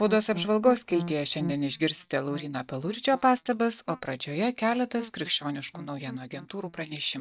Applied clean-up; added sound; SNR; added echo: neural mask model DeepFilterNet 3.